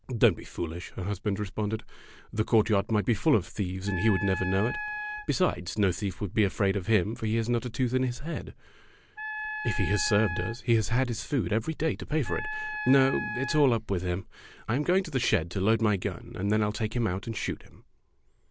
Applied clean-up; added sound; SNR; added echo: none; Wind instrument, woodwind instrument; 8 dB; none.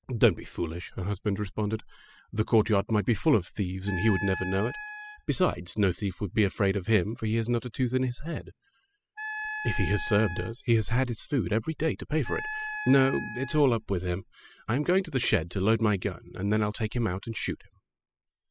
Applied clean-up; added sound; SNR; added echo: classical method spectral subtraction.